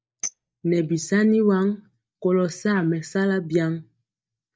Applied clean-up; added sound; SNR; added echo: neural mask model DeepFilterNet 3.